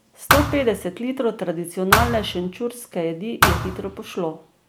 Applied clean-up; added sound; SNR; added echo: none; Thump, thud; -1 dB; none.